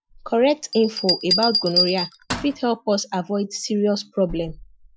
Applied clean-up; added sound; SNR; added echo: classical method Wiener filter.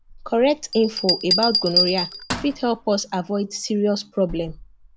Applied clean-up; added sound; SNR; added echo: none; Bell; 4 dB; none.